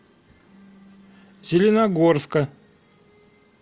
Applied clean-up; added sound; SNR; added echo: none; none; none; none.